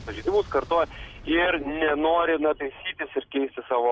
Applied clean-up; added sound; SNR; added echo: none; Explosion; 19 dB; none.